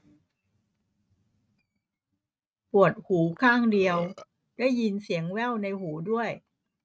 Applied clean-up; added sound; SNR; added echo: neural mask model RNNoise.